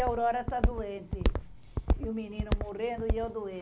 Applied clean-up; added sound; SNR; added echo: none; Walk, footsteps; -2 dB; none.